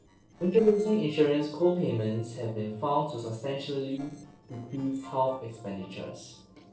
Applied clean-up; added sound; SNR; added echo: neural separator model SepFormer DNS4.